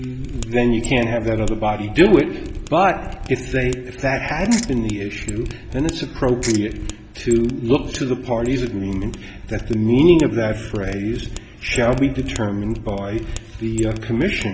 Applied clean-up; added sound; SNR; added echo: none; Ratchet, pawl + Mechanisms; 11 dB; none.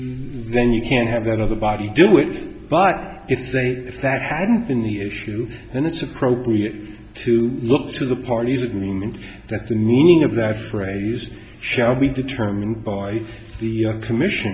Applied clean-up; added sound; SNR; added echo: none; none; none; none.